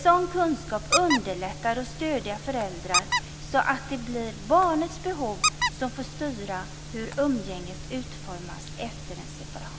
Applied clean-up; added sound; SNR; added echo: none; Squeak; 3 dB; none.